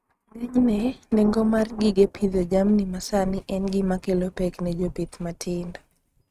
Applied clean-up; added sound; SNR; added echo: neural mask model RNNoise.